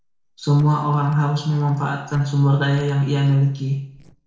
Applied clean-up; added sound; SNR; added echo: neural separator model SepFormer DNS4.